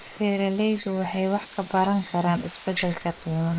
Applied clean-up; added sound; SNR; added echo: neural mask model Resemble Enhance denoiser.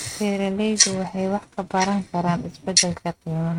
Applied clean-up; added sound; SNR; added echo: neural mask model RNNoise.